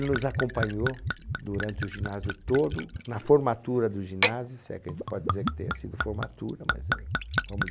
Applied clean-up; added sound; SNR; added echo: none; Gurgling / Chink, clink / Liquid; 1 dB; none.